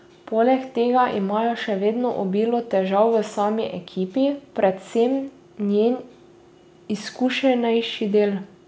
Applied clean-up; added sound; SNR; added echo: none; none; none; none.